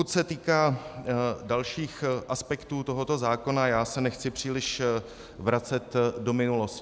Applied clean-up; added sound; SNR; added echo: none; none; none; none.